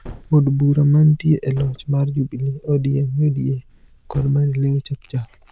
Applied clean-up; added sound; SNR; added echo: neural diffusion model UNIVERSE++.